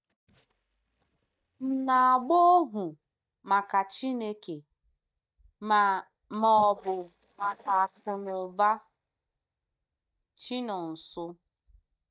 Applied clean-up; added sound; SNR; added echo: neural mask model DeepFilterNet 3.